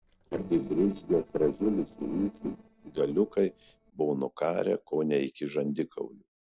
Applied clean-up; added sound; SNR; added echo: neural separator model SepFormer DNS4.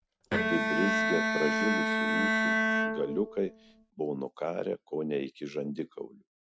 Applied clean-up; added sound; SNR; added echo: neural mask model RNNoise.